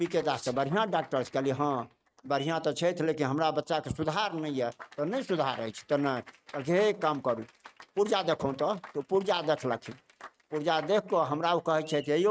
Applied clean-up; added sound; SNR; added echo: neural mask model RNNoise.